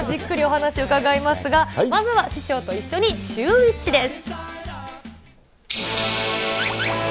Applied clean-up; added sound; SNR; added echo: none; none; none; none.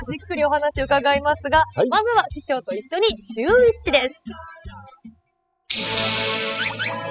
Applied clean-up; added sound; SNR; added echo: classical method spectral subtraction.